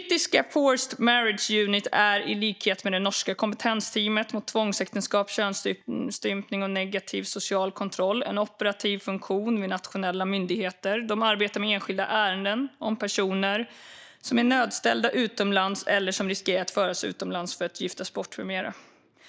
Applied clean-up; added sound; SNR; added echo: neural mask model DeepFilterNet 3.